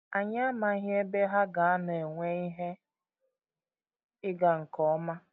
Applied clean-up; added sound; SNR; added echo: none; none; none; none.